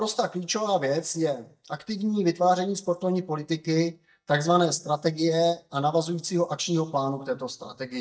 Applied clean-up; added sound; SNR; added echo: neural mask model DeepFilterNet 3.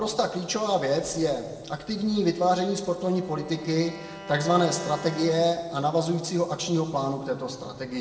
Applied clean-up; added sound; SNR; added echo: none; Bowed string instrument; 18 dB; reverberation time 1.7 s.